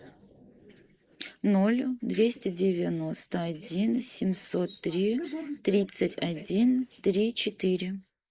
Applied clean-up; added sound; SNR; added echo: neural mask model Resemble Enhance denoiser.